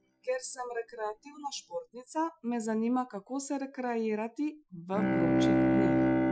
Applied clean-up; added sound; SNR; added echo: classical method Wiener filter.